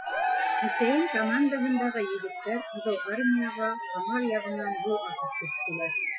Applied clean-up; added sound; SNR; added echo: classical method Wiener filter.